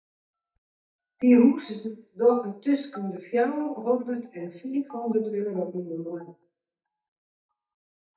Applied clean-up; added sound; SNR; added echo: neural mask model DeepFilterNet 3.